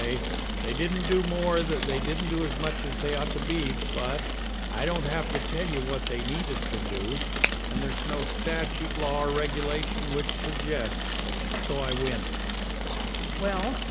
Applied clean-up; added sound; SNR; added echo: none; Mechanisms / Bicycle + Finger snapping; -3 dB; none.